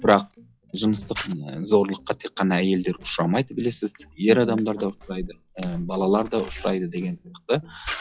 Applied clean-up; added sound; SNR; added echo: classical method log-MMSE.